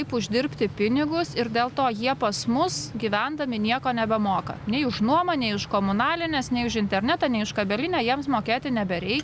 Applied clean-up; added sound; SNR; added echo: none; none; none; none.